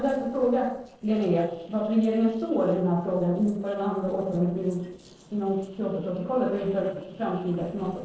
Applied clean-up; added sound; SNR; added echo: neural separator model SepFormer DNS4.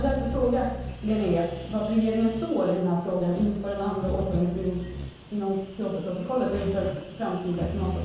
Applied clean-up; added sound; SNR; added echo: none; Bird vocalization, bird call, bird song; 9 dB; reverberation time 0.9 s.